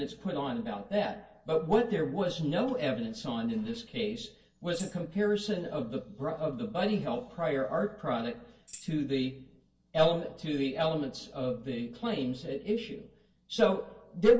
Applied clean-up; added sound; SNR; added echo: neural separator model SepFormer DNS4.